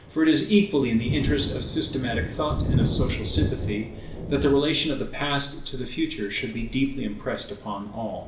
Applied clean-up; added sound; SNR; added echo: none; Thunder; 6 dB; reverberation time 0.7 s.